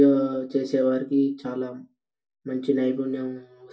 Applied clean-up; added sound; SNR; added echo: none; none; none; reverberation time 0.2 s.